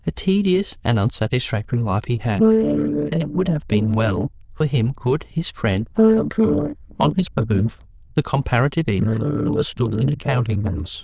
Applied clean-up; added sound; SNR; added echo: neural diffusion model UNIVERSE++.